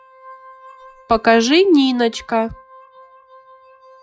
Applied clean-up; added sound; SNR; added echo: classical method log-MMSE.